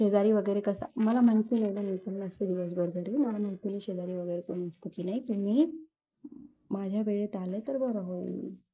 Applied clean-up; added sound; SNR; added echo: neural mask model Resemble Enhance denoiser.